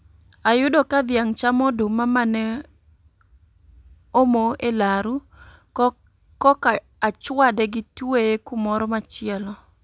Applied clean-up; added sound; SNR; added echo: none; none; none; none.